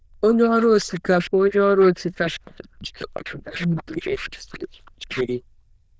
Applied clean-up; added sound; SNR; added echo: neural diffusion model UNIVERSE++.